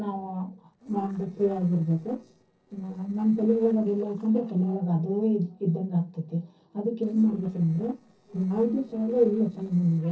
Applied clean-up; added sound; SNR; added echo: neural separator model SepFormer DNS4.